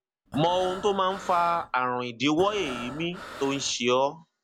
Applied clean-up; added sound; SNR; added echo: none; Breathing; 14 dB; none.